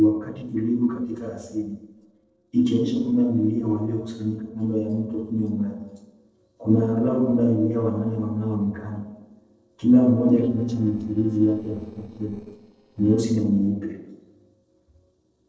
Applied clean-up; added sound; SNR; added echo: neural separator model SepFormer DNS4.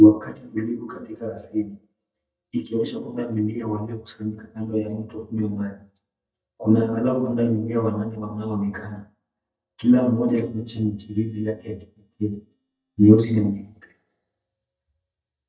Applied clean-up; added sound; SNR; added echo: neural mask model DeepFilterNet 3.